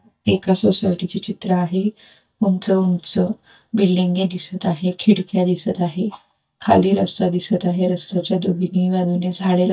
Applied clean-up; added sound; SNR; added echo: neural mask model DeepFilterNet 3.